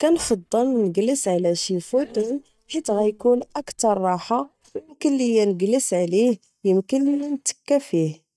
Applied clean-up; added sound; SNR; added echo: neural mask model DeepFilterNet 3.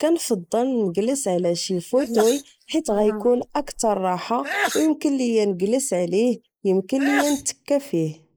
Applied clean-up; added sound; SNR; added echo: neural mask model Resemble Enhance denoiser.